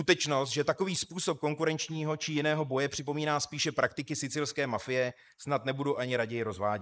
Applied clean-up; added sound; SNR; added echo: neural mask model Resemble Enhance denoiser.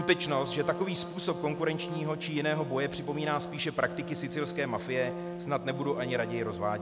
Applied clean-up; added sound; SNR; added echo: none; Trumpet; 7 dB; none.